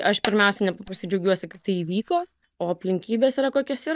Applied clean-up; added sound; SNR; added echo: neural mask model DeepFilterNet 3.